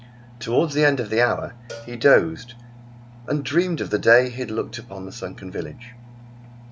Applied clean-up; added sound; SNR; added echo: none; Cowbell + Engine; 19 dB; none.